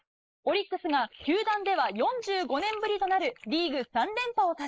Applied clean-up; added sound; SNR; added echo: neural mask model Resemble Enhance denoiser.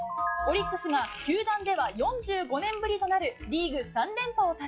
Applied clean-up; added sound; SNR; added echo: classical method log-MMSE.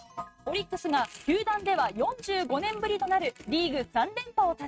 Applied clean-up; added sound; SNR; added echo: neural mask model RNNoise.